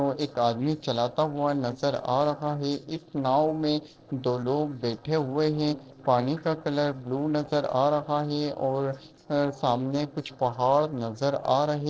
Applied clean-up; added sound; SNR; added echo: neural separator model SepFormer DNS4.